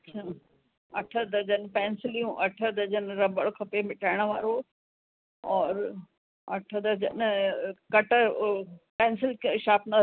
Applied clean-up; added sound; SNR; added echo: none; none; none; none.